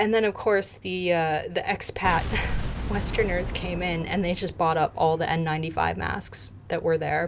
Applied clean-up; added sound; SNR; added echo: none; Boom; 7 dB; none.